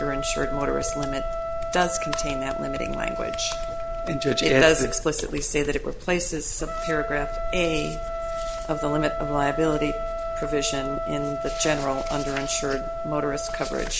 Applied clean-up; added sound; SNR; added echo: none; Trumpet; 5 dB; none.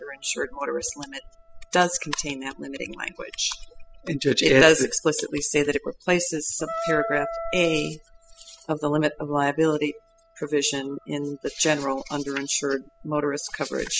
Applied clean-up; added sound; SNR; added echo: classical method spectral subtraction.